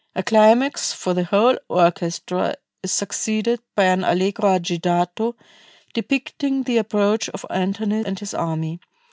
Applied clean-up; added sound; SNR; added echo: none; none; none; none.